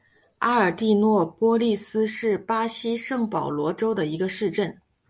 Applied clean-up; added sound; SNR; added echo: none; none; none; none.